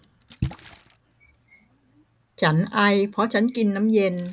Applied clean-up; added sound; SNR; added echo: none; Splash, splatter; 16 dB; none.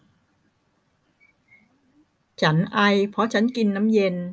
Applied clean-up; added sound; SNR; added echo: none; none; none; none.